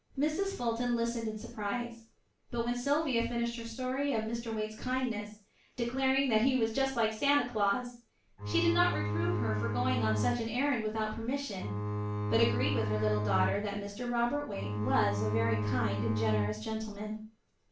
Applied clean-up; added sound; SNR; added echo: none; Bowed string instrument; 1 dB; reverberation time 0.3 s.